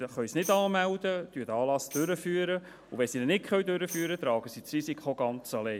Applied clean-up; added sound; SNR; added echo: none; Tambourine; 18 dB; none.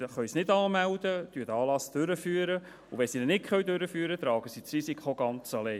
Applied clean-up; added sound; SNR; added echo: none; none; none; none.